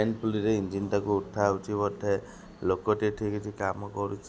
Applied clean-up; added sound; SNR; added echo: none; none; none; none.